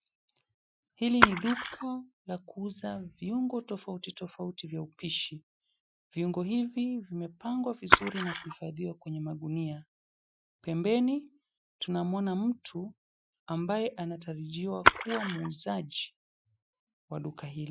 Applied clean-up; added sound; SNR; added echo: classical method Wiener filter.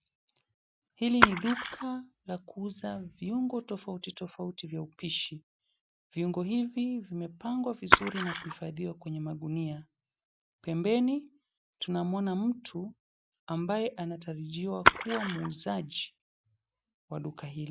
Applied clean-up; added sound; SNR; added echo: none; Splash, splatter; -4 dB; none.